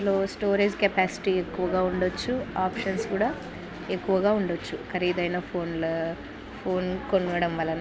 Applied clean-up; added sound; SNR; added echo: none; Organ; 19 dB; none.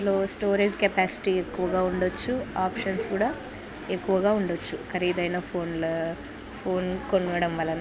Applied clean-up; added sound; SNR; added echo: none; none; none; none.